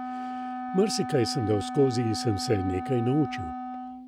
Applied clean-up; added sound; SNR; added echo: none; Wind instrument, woodwind instrument; 7 dB; none.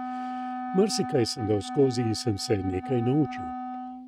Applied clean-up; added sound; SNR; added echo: neural mask model RNNoise.